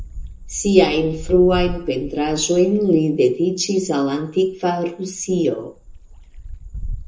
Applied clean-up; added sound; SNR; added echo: none; Wind; 14 dB; reverberation time 0.2 s.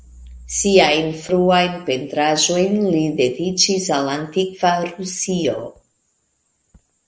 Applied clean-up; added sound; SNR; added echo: none; none; none; none.